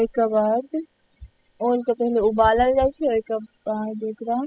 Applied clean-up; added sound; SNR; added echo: classical method spectral subtraction.